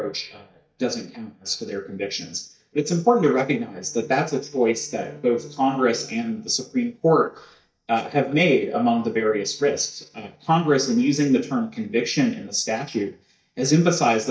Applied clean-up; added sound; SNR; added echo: neural mask model DeepFilterNet 3.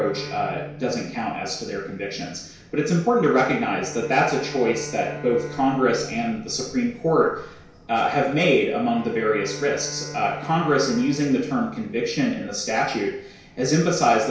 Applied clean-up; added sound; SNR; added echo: none; Bowed string instrument; 17 dB; reverberation time 0.6 s.